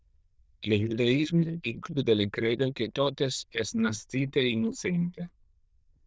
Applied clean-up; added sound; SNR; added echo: neural diffusion model UNIVERSE++.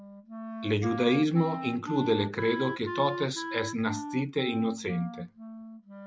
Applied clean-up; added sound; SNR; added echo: none; Wind instrument, woodwind instrument; 8 dB; none.